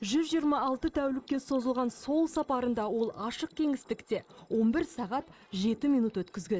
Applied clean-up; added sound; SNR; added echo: neural mask model Resemble Enhance denoiser.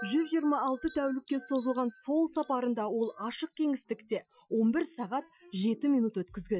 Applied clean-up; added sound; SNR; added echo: classical method Wiener filter.